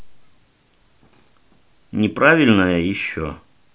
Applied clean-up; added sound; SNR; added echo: none; none; none; none.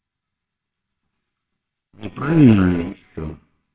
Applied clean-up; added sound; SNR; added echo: neural separator model SepFormer WHAMR!.